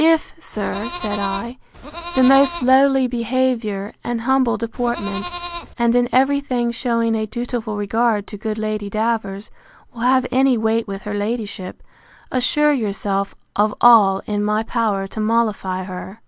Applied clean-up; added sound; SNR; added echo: none; Livestock, farm animals, working animals; 11 dB; none.